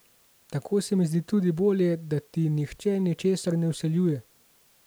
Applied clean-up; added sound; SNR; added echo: none; none; none; none.